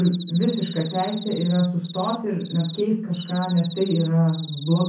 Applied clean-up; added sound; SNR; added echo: none; Cricket; 15 dB; reverberation time 0.6 s.